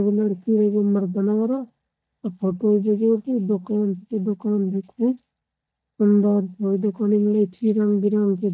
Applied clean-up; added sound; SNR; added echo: neural mask model DeepFilterNet 3.